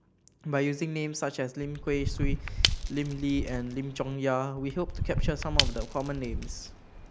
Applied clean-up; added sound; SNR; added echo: none; Shatter / Crushing; -1 dB; none.